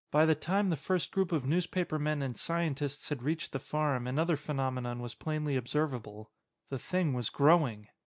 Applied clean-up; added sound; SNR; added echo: none; none; none; none.